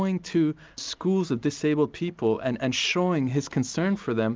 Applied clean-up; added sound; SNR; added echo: none; none; none; none.